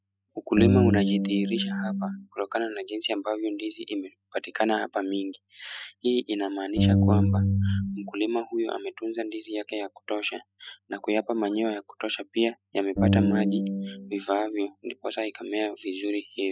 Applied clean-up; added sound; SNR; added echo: classical method Wiener filter.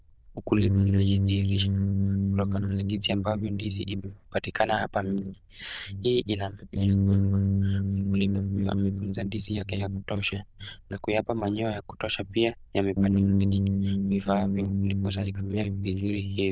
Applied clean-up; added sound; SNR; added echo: neural diffusion model UNIVERSE++.